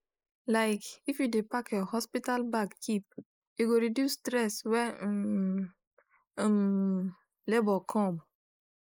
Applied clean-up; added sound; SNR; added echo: neural mask model Resemble Enhance denoiser.